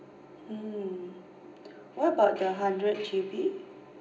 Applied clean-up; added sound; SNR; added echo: none; none; none; reverberation time 0.5 s.